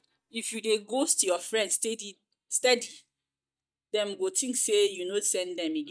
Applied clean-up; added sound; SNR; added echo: neural mask model DeepFilterNet 3.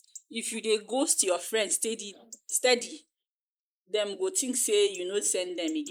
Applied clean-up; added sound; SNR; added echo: neural mask model Resemble Enhance denoiser.